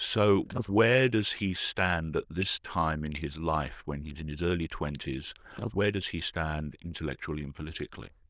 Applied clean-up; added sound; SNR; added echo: neural diffusion model UNIVERSE++.